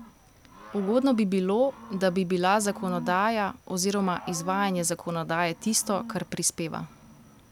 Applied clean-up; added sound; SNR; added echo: none; Cricket / Growling; 17 dB; none.